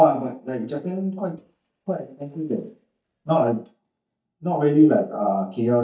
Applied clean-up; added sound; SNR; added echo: neural mask model DeepFilterNet 3.